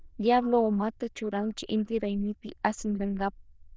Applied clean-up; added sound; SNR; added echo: neural diffusion model UNIVERSE++.